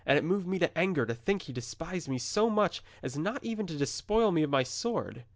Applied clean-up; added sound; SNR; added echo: none; none; none; none.